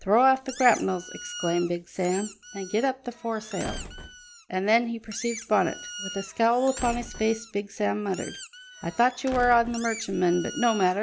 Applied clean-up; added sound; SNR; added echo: none; Squeak / Slam / Wood + Squeak; 14 dB; none.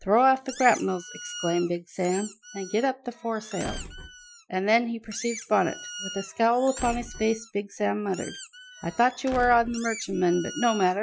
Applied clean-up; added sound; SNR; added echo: classical method Wiener filter.